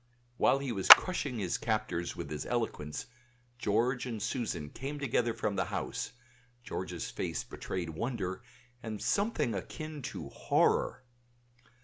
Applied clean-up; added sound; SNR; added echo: none; Clapping; -5 dB; none.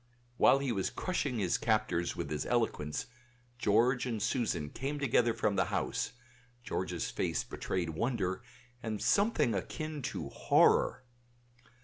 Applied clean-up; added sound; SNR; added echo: none; none; none; none.